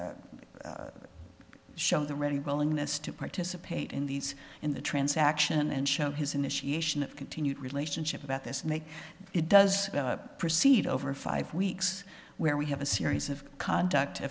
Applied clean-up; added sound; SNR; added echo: none; none; none; none.